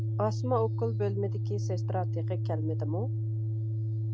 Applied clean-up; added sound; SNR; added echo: none; Organ; -4 dB; none.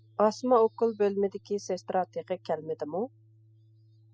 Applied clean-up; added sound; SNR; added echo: classical method spectral subtraction.